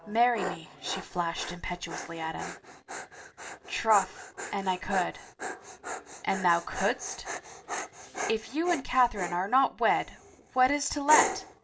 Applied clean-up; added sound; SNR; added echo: none; Dog; 8 dB; reverberation time 0.2 s.